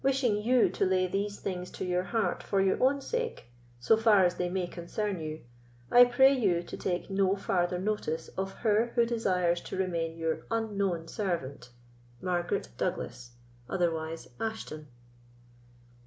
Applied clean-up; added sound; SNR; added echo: none; none; none; none.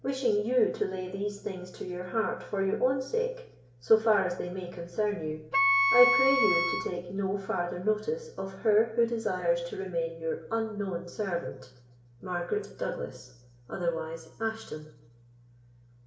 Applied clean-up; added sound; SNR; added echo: none; Wind instrument, woodwind instrument; -2 dB; reverberation time 0.7 s.